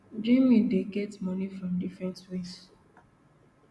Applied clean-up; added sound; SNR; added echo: none; none; none; none.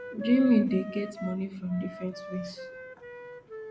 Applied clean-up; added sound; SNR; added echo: none; Wind instrument, woodwind instrument; 12 dB; none.